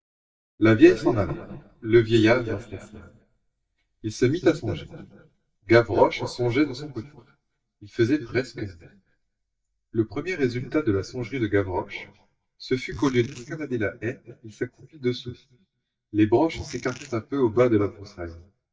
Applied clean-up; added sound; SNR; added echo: neural mask model DeepFilterNet 3.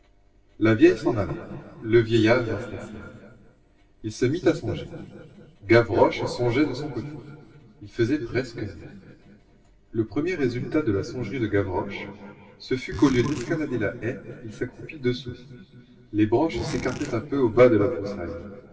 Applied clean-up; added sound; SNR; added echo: none; Zipper (clothing); 12 dB; reverberation time 2.4 s.